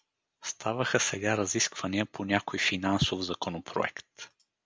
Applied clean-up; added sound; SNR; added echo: none; none; none; none.